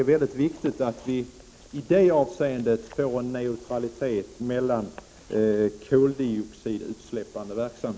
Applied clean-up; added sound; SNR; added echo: none; none; none; none.